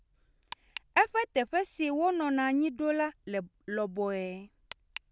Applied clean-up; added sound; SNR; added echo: none; none; none; none.